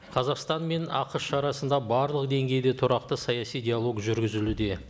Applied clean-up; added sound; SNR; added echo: none; none; none; none.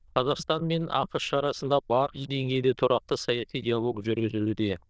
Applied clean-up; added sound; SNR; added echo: neural diffusion model UNIVERSE++.